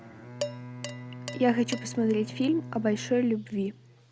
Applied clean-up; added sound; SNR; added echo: none; Bowed string instrument + Dishes, pots, and pans; 11 dB; none.